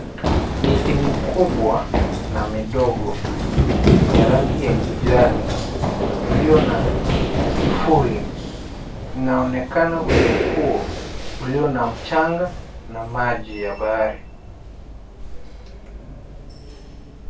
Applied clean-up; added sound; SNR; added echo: none; Run; -2 dB; reverberation time 0.2 s.